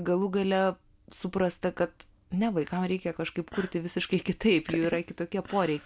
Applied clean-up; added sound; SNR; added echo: none; none; none; none.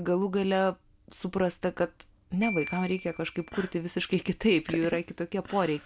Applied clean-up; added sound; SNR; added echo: none; Glockenspiel; 15 dB; none.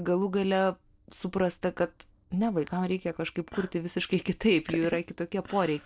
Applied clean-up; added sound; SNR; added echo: neural separator model SepFormer DNS4.